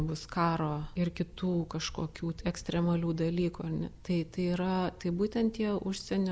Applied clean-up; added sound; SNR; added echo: none; none; none; none.